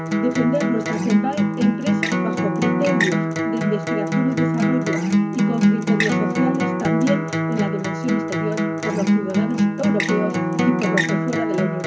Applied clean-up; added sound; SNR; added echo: none; Acoustic guitar; -5 dB; reverberation time 0.3 s.